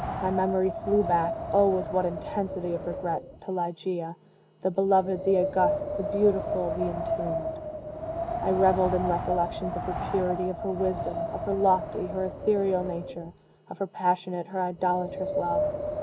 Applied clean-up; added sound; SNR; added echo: none; Wind; 5 dB; none.